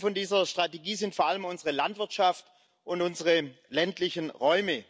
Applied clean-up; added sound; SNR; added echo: none; none; none; none.